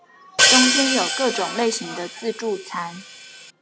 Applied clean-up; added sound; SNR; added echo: none; Hi-hat; -3 dB; none.